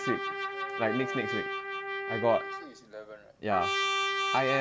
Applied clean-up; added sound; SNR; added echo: none; Trumpet; 0 dB; none.